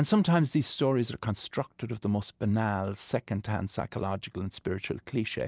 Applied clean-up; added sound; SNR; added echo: none; none; none; none.